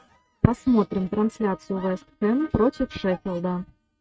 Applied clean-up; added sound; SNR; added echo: neural mask model RNNoise.